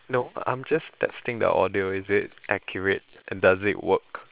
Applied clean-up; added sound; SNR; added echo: neural separator model SepFormer WHAM!.